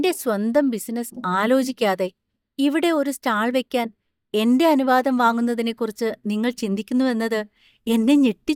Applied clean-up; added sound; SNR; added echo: neural mask model DeepFilterNet 3.